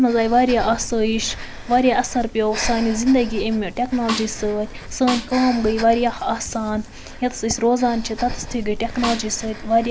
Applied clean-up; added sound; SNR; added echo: none; Snare drum + Breathing; 10 dB; none.